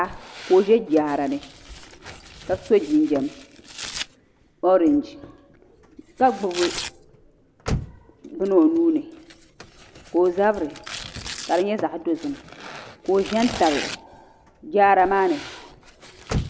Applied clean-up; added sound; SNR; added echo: none; Tearing + Slam / Car; 13 dB; none.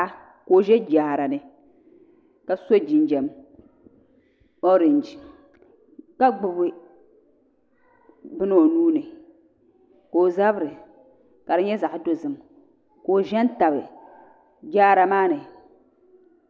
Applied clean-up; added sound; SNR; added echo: none; none; none; none.